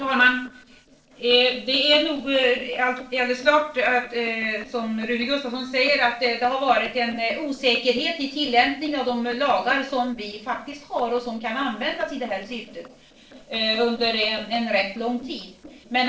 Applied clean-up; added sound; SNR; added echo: neural separator model SepFormer DNS4.